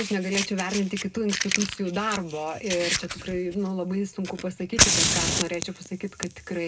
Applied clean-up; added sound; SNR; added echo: none; Fire; 0 dB; reverberation time 0.2 s.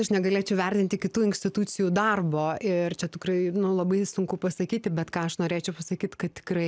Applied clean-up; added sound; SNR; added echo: none; none; none; none.